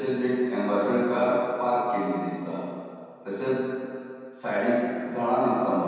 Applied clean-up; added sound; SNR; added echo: none; none; none; reverberation time 2.1 s.